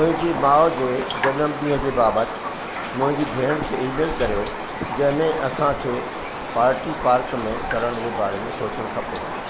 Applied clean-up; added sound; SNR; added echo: none; Raindrop; 6 dB; none.